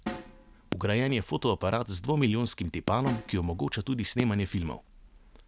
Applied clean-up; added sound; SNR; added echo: none; Fireworks + Snare drum; 12 dB; none.